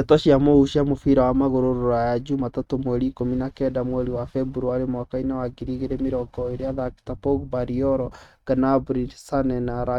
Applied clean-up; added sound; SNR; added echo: neural mask model RNNoise.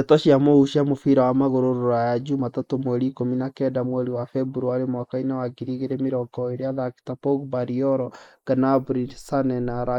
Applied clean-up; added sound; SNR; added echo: neural mask model Resemble Enhance denoiser.